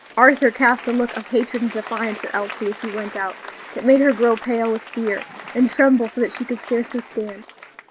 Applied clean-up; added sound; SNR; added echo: none; Applause; 16 dB; none.